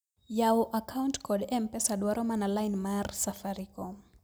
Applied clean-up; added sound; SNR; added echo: none; none; none; none.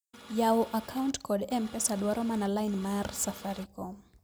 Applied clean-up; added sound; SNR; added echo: none; Printer; 18 dB; none.